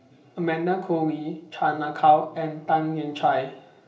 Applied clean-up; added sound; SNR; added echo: none; none; none; reverberation time 0.7 s.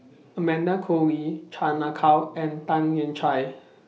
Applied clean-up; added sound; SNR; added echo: none; none; none; none.